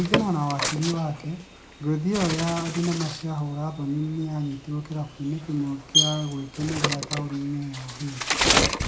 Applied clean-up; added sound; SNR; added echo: none; Bird; 1 dB; reverberation time 0.4 s.